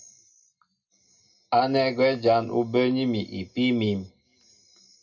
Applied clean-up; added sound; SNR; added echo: none; none; none; reverberation time 0.2 s.